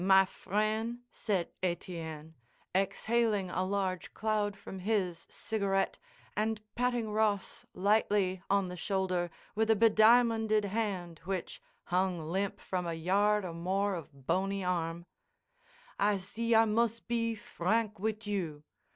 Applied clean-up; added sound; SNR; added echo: none; none; none; none.